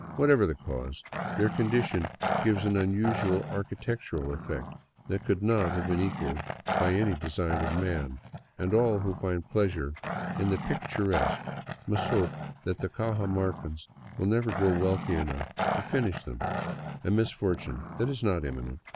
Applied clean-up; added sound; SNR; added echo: none; Growling; 6 dB; none.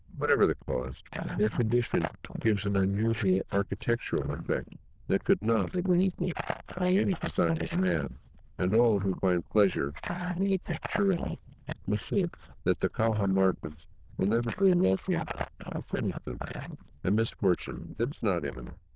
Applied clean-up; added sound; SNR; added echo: neural diffusion model UNIVERSE++.